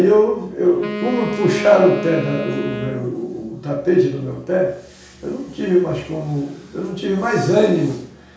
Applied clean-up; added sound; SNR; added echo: none; Wind instrument, woodwind instrument; 9 dB; reverberation time 0.6 s.